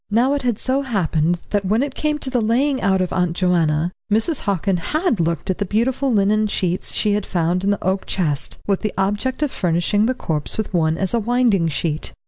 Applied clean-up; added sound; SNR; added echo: none; none; none; none.